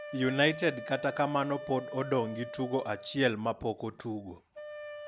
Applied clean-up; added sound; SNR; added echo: none; Wind instrument, woodwind instrument; 12 dB; none.